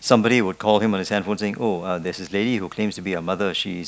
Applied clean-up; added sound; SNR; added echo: none; none; none; none.